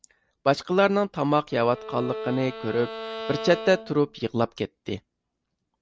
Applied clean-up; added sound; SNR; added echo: none; Bowed string instrument; 11 dB; none.